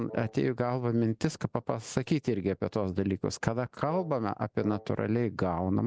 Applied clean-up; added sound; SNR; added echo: none; Wind instrument, woodwind instrument; 18 dB; none.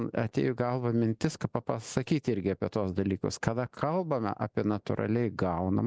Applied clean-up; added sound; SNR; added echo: none; none; none; none.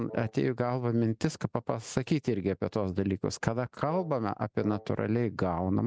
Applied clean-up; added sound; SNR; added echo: neural mask model RNNoise.